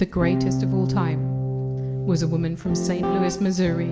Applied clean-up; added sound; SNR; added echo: none; none; none; none.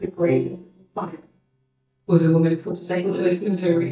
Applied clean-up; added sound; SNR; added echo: neural mask model DeepFilterNet 3.